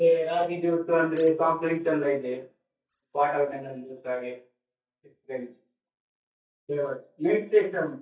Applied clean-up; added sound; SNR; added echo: neural mask model DeepFilterNet 3.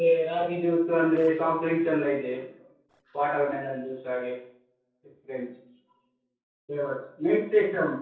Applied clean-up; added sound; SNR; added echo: neural separator model SepFormer DNS4.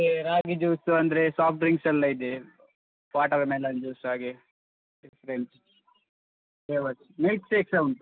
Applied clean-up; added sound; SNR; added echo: none; none; none; none.